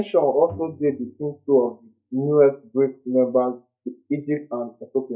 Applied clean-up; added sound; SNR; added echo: neural mask model DeepFilterNet 3.